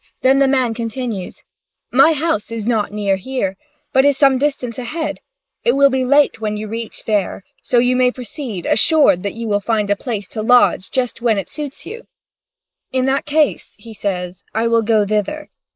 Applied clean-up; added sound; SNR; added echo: neural mask model Resemble Enhance denoiser.